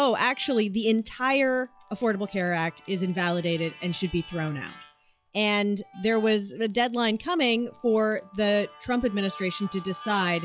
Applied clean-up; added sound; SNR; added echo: classical method log-MMSE.